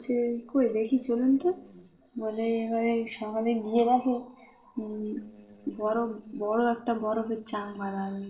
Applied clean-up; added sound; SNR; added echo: neural separator model SepFormer DNS4.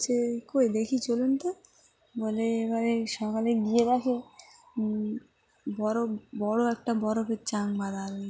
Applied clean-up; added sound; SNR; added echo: none; none; none; none.